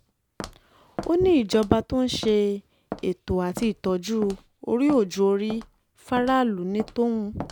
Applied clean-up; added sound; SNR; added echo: none; Walk, footsteps; 16 dB; none.